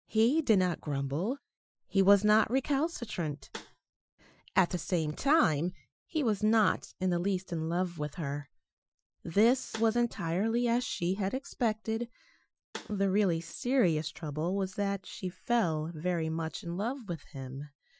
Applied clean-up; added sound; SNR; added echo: classical method Wiener filter.